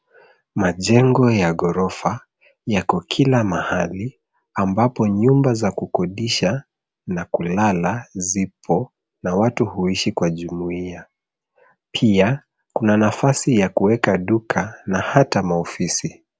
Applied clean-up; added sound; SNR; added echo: none; none; none; none.